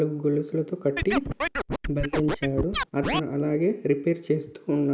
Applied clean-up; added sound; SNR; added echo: neural mask model Resemble Enhance denoiser.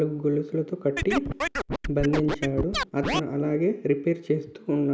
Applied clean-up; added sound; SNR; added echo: none; Scratching (performance technique); 4 dB; none.